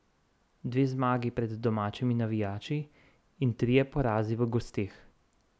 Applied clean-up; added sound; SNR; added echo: none; none; none; none.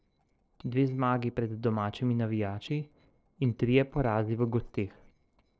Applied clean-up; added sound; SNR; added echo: neural separator model SepFormer DNS4.